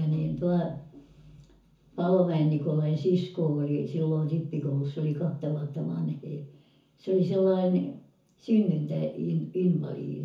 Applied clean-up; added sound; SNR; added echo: none; none; none; reverberation time 0.7 s.